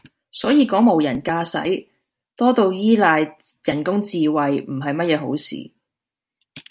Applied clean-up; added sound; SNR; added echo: none; none; none; none.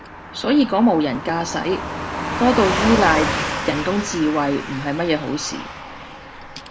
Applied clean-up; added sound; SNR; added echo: none; Car passing by / Truck; 5 dB; none.